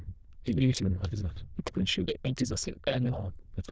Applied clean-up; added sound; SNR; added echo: neural diffusion model UNIVERSE++.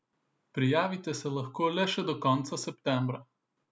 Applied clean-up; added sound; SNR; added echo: none; none; none; none.